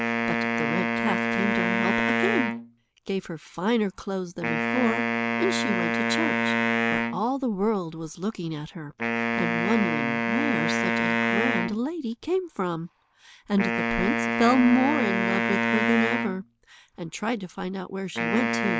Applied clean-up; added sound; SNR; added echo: none; Wind instrument, woodwind instrument; -1 dB; none.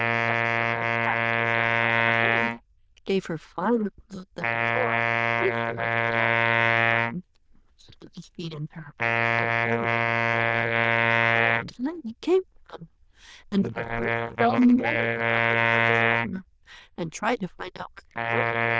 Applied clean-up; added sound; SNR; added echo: neural diffusion model UNIVERSE++.